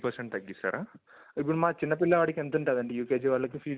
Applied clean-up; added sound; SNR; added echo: none; none; none; none.